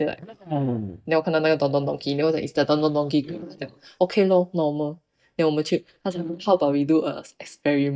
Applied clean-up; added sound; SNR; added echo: neural mask model DeepFilterNet 3.